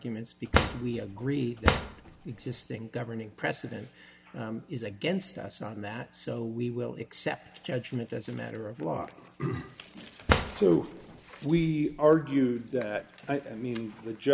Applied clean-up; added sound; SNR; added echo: none; Drawer open or close; 0 dB; none.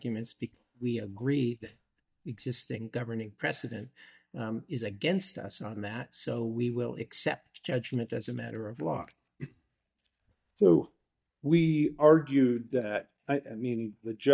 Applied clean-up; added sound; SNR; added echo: neural mask model DeepFilterNet 3.